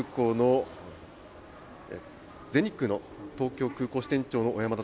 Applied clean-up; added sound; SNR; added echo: none; none; none; none.